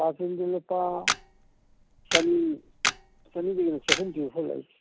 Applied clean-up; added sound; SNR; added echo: none; Camera; 2 dB; none.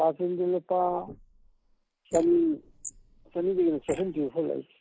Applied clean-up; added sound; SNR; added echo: neural mask model Resemble Enhance denoiser.